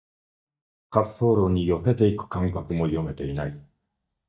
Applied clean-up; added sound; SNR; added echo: neural mask model DeepFilterNet 3.